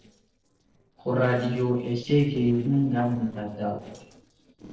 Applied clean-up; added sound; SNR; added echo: neural separator model SepFormer DNS4.